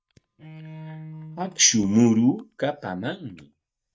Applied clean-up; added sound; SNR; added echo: neural mask model DeepFilterNet 3.